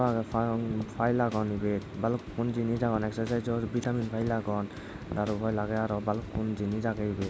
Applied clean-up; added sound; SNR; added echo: none; Drum kit; 20 dB; none.